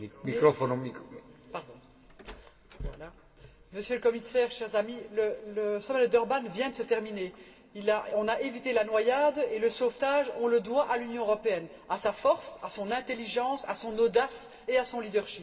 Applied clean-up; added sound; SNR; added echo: none; Door; 12 dB; reverberation time 2.8 s.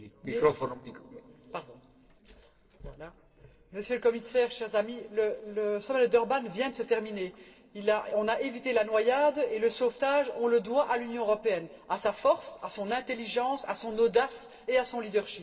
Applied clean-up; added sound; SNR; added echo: neural separator model SepFormer DNS4.